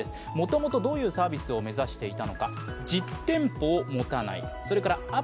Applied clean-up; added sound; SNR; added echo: none; none; none; none.